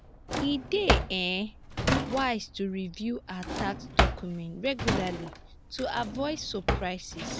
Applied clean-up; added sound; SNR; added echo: none; Drawer open or close; -1 dB; none.